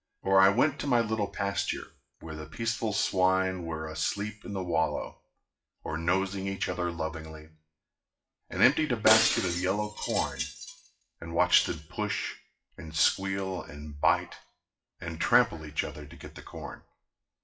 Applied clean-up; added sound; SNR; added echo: classical method WPE with log-MMSE.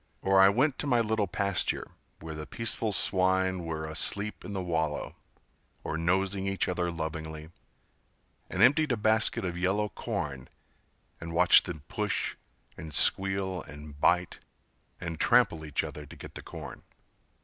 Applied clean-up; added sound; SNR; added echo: none; none; none; none.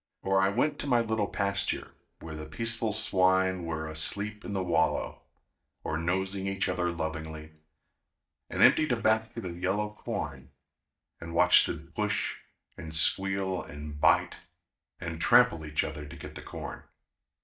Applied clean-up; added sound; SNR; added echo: neural mask model DeepFilterNet 3.